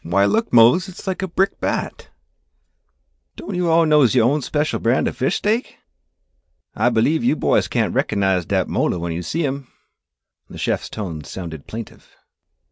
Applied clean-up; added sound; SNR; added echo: none; none; none; none.